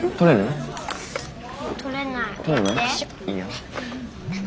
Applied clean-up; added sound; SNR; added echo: none; Bowed string instrument; 15 dB; none.